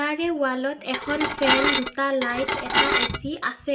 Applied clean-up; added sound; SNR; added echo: none; Dishes, pots, and pans / Glass; -2 dB; reverberation time 0.3 s.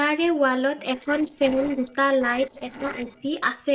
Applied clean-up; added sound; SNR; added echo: neural separator model SepFormer DNS4.